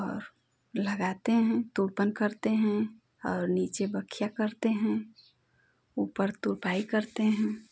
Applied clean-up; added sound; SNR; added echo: none; none; none; none.